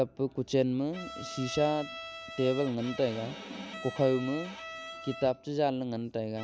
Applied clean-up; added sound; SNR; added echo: none; Bowed string instrument; 13 dB; none.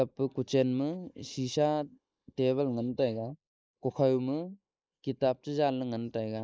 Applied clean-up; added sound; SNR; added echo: neural mask model Resemble Enhance denoiser.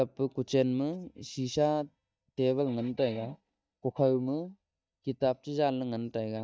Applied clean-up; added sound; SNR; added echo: neural mask model DeepFilterNet 3.